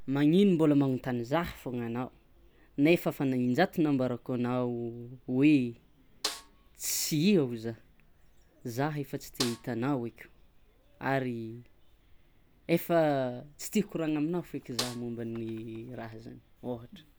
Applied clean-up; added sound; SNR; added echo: none; Snare drum; 12 dB; none.